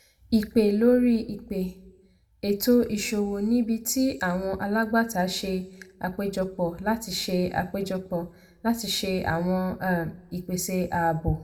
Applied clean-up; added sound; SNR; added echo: none; none; none; reverberation time 0.4 s.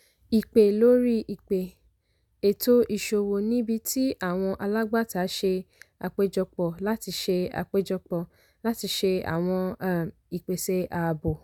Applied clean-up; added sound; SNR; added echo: none; none; none; none.